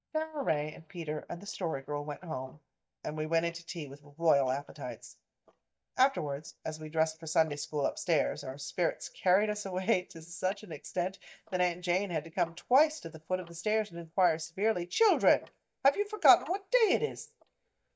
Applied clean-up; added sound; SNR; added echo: neural mask model DeepFilterNet 3.